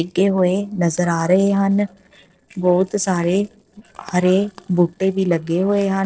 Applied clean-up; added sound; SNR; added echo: neural separator model SepFormer DNS4.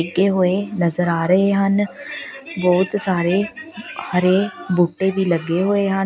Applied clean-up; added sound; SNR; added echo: none; none; none; none.